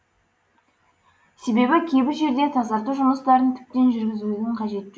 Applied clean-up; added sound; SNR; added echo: none; none; none; none.